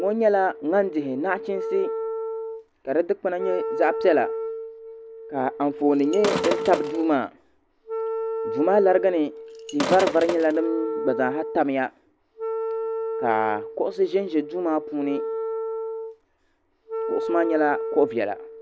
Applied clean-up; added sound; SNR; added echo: none; Wind instrument, woodwind instrument + Sink (filling or washing); 6 dB; none.